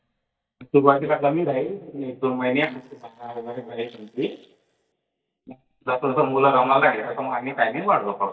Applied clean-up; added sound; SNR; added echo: neural mask model DeepFilterNet 3.